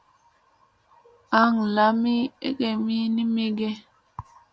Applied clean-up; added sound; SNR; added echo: none; none; none; none.